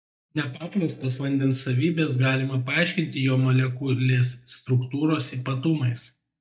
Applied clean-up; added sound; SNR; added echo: neural mask model DeepFilterNet 3.